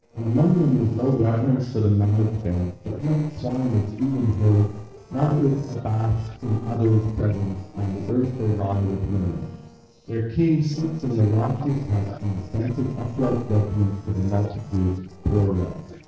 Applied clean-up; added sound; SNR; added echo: neural separator model SepFormer DNS4.